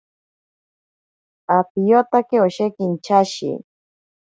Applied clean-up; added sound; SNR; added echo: none; none; none; none.